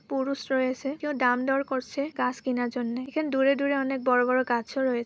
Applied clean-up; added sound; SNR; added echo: none; none; none; none.